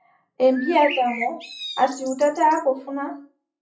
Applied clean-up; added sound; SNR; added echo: classical method WPE with log-MMSE.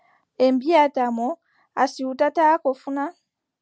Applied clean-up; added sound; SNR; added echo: none; none; none; none.